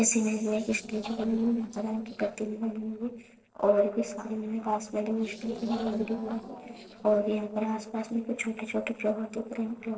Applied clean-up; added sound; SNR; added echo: neural separator model SepFormer DNS4.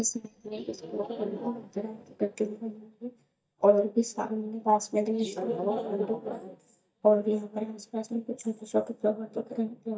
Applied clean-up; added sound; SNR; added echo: neural mask model DeepFilterNet 3.